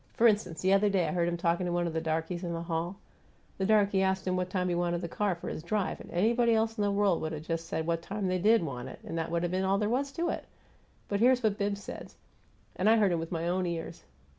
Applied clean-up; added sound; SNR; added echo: none; none; none; none.